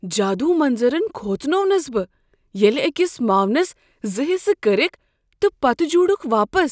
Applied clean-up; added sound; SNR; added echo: none; none; none; none.